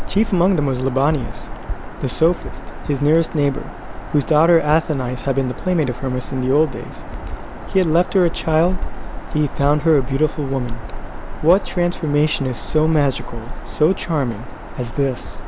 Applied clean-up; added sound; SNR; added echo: none; Bird vocalization, bird call, bird song; 6 dB; none.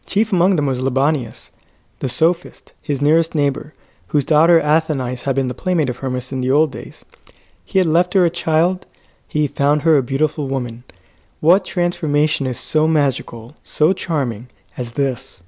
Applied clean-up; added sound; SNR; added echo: none; none; none; none.